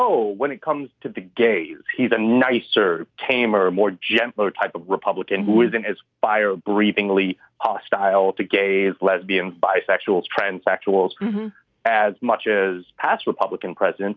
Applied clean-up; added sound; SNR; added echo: none; none; none; none.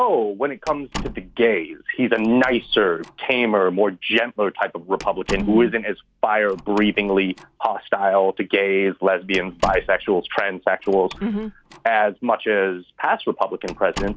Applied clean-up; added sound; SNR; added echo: none; Slam; 18 dB; none.